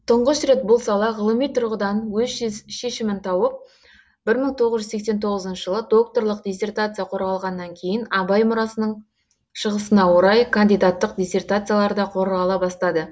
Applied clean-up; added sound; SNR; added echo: none; none; none; none.